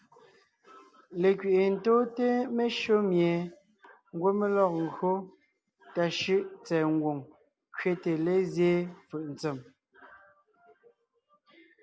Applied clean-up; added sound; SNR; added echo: none; none; none; none.